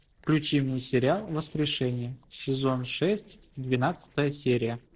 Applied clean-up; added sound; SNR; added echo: neural separator model SepFormer DNS4.